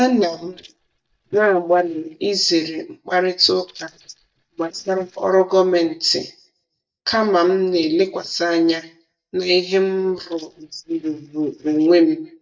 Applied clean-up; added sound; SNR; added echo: neural mask model DeepFilterNet 3.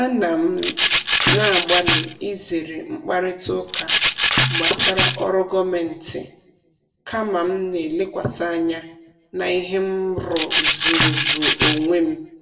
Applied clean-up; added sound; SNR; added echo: none; Rattle (instrument); -5 dB; reverberation time 0.7 s.